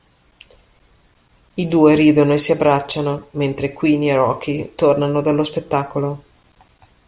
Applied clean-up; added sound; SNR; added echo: none; none; none; none.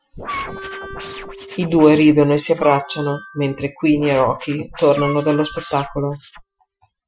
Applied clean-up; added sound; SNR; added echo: classical method Wiener filter.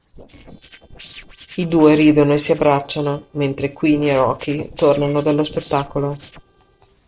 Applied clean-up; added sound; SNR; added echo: neural separator model SepFormer DNS4.